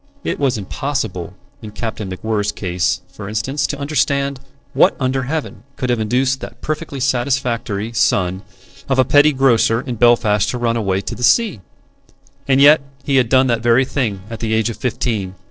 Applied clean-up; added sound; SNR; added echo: neural separator model SepFormer DNS4.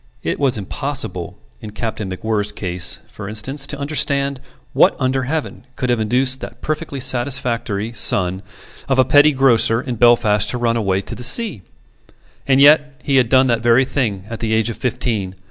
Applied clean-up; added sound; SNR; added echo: none; none; none; none.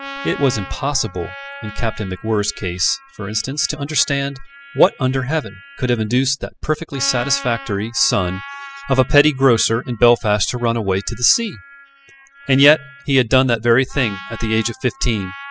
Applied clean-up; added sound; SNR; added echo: classical method spectral subtraction.